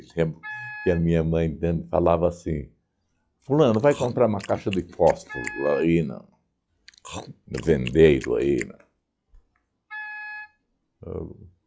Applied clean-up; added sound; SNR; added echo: classical method log-MMSE.